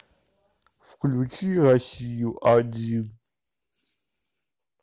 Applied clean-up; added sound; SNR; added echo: none; none; none; none.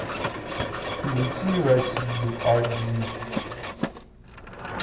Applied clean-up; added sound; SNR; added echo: none; Mechanisms; 4 dB; reverberation time 1.1 s.